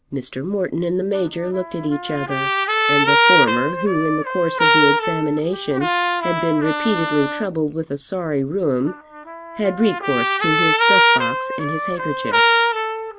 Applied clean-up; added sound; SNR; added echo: none; Trumpet; -2 dB; none.